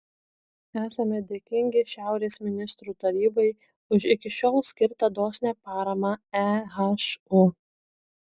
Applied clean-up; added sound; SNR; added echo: none; none; none; none.